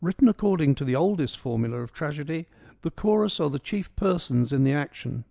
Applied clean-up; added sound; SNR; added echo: none; none; none; none.